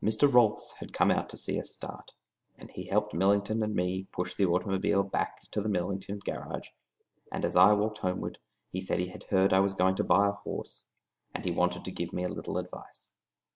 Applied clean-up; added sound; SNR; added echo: none; none; none; none.